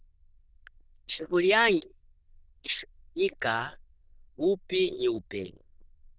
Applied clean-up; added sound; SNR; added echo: neural diffusion model UNIVERSE++.